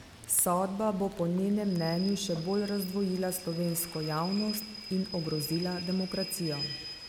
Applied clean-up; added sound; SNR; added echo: none; Rain / Train; 11 dB; none.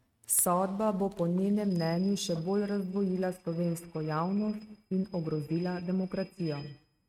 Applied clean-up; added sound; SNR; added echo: neural mask model RNNoise.